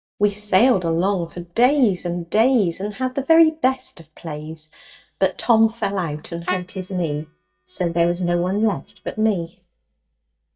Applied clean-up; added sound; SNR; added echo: neural mask model DeepFilterNet 3.